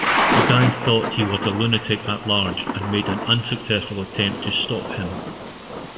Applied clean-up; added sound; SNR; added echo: none; Thunder / Rain; 3 dB; reverberation time 1.3 s.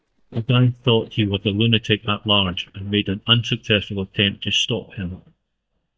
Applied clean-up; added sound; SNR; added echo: neural mask model DeepFilterNet 3.